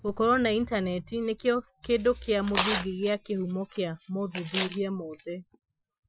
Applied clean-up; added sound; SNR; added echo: classical method Wiener filter.